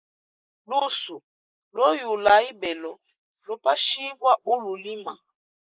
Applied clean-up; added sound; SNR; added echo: neural mask model Resemble Enhance denoiser.